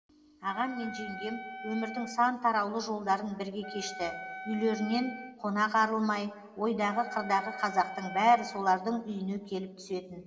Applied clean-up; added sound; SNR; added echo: none; Wind instrument, woodwind instrument; 12 dB; reverberation time 2.0 s.